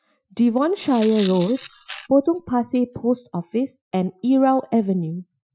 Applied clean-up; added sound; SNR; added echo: classical method Wiener filter.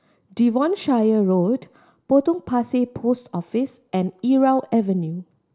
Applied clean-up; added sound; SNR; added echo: none; none; none; none.